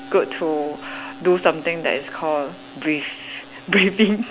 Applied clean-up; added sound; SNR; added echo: none; Musical instrument; 20 dB; none.